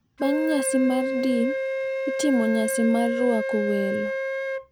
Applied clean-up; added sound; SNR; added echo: none; Wind instrument, woodwind instrument; 2 dB; none.